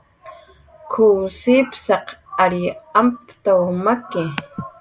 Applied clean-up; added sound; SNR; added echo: none; none; none; none.